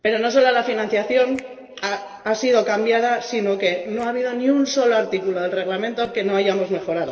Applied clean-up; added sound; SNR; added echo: neural separator model SepFormer DNS4.